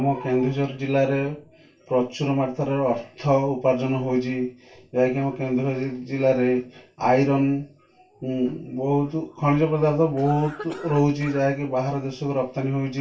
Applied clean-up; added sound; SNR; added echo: none; Cough; 17 dB; reverberation time 0.2 s.